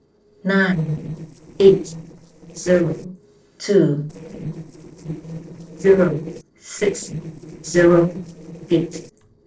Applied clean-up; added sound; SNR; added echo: neural separator model SepFormer DNS4.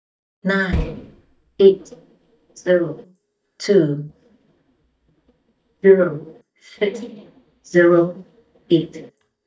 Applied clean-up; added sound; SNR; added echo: neural mask model DeepFilterNet 3.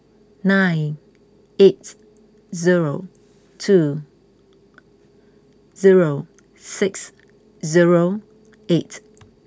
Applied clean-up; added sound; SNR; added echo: none; none; none; none.